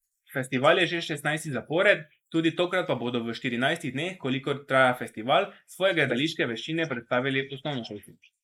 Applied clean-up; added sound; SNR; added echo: neural mask model Resemble Enhance denoiser.